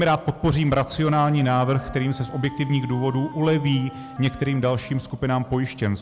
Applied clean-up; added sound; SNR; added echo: none; Wind instrument, woodwind instrument; 18 dB; none.